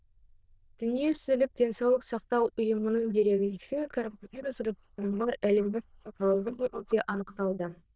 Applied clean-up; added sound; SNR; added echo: neural diffusion model UNIVERSE++.